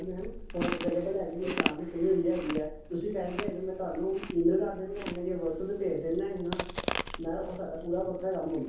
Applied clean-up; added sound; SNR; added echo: none; Chewing, mastication; 6 dB; reverberation time 0.7 s.